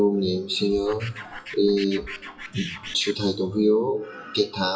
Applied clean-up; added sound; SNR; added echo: classical method WPE with log-MMSE.